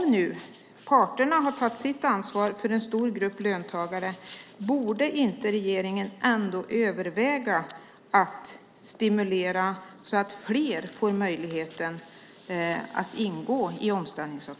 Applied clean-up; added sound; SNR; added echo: none; none; none; none.